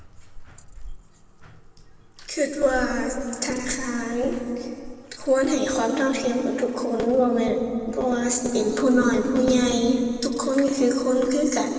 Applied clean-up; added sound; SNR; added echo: none; Bathtub (filling or washing); 18 dB; reverberation time 2.1 s.